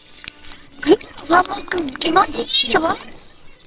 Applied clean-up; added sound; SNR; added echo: neural separator model SepFormer WHAMR!.